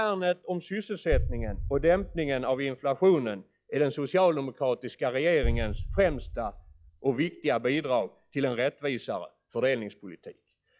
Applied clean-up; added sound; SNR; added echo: classical method log-MMSE.